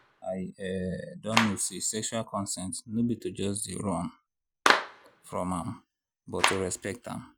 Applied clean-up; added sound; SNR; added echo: none; Clapping; 1 dB; none.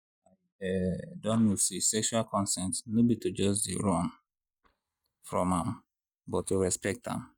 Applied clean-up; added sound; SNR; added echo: neural mask model DeepFilterNet 3.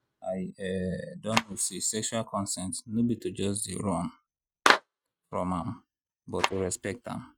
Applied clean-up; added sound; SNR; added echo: neural mask model RNNoise.